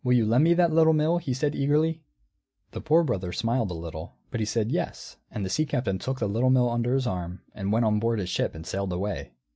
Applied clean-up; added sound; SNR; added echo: none; none; none; none.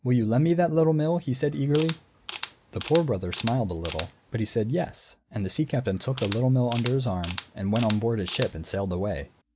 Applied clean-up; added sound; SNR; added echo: none; Camera; 11 dB; none.